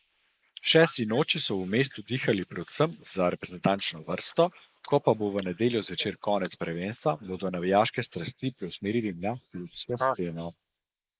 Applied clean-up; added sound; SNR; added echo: neural mask model Resemble Enhance denoiser.